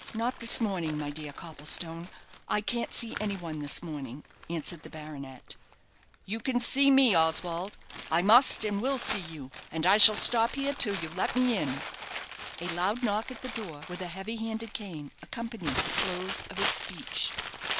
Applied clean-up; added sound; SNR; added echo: none; Crumpling, crinkling; 10 dB; none.